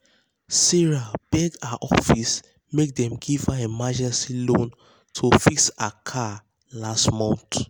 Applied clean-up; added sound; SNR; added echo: none; none; none; none.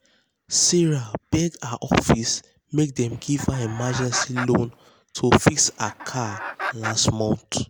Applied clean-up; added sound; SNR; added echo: none; Chicken, rooster; 11 dB; none.